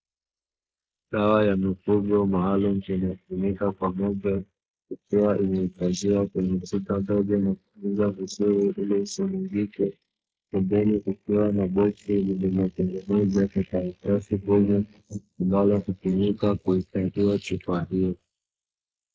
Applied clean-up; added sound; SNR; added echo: neural mask model Resemble Enhance denoiser.